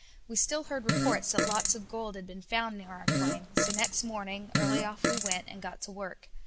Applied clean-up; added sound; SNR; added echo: none; Fart; -3 dB; none.